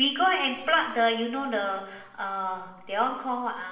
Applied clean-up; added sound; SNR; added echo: none; none; none; reverberation time 0.9 s.